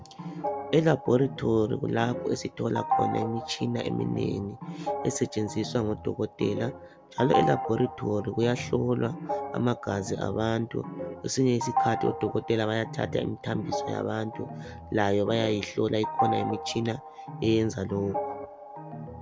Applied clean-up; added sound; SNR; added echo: none; Organ; 6 dB; none.